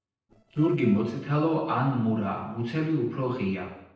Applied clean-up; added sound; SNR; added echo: neural separator model SepFormer DNS4.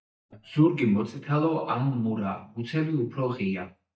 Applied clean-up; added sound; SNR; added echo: neural mask model DeepFilterNet 3.